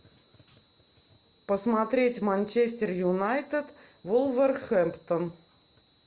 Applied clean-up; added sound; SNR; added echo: none; none; none; none.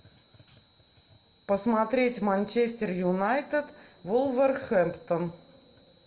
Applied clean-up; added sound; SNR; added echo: none; none; none; reverberation time 0.8 s.